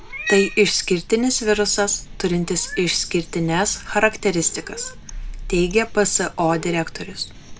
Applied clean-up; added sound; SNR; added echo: none; Cat; 12 dB; none.